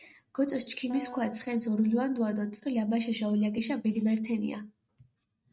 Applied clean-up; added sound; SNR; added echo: neural mask model RNNoise.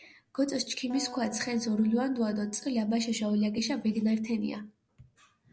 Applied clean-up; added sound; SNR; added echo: none; Acoustic guitar; 20 dB; none.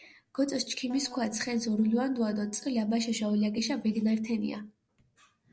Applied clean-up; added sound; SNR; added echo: neural separator model SepFormer DNS4.